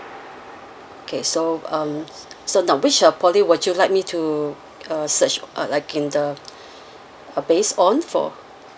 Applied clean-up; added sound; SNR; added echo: none; none; none; none.